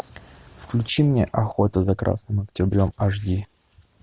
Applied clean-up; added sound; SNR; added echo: none; none; none; none.